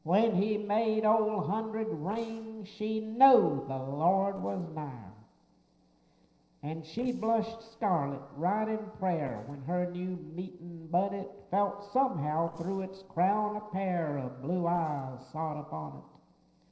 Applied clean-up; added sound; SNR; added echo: neural separator model SepFormer DNS4.